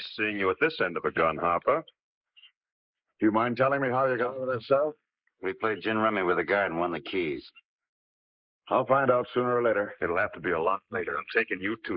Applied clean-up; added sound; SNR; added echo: neural mask model Resemble Enhance denoiser.